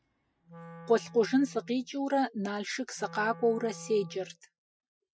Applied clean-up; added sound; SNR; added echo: classical method Wiener filter.